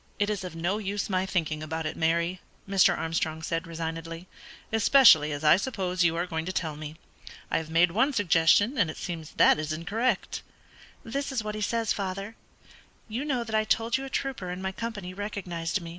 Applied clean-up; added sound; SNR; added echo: none; none; none; none.